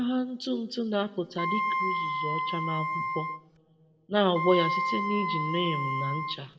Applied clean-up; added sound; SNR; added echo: none; Wind instrument, woodwind instrument; 0 dB; reverberation time 1.4 s.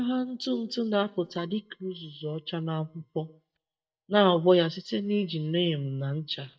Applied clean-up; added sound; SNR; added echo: neural mask model DeepFilterNet 3.